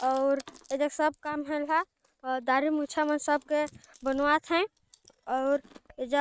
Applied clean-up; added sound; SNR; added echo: neural mask model RNNoise.